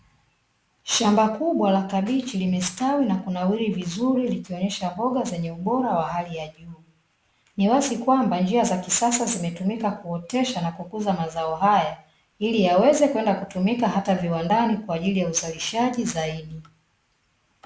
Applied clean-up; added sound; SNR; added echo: none; none; none; none.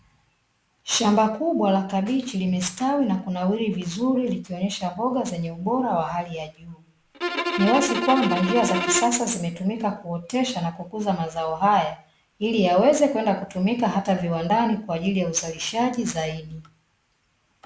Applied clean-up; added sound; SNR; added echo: none; Bowed string instrument; 3 dB; none.